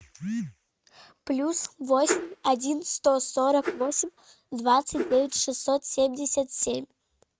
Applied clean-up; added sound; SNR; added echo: neural mask model RNNoise.